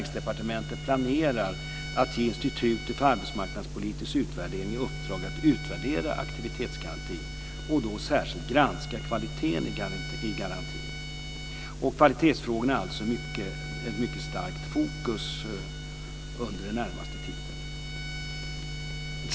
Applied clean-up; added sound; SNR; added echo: none; Bowed string instrument; 14 dB; none.